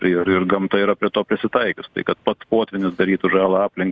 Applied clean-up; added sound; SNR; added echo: none; none; none; none.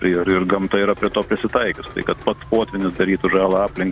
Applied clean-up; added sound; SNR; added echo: none; Rain; 18 dB; none.